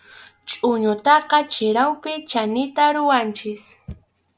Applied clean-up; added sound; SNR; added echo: none; none; none; none.